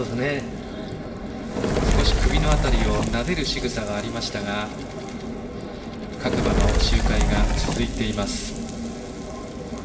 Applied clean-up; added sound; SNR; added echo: none; Fire; -3 dB; reverberation time 0.8 s.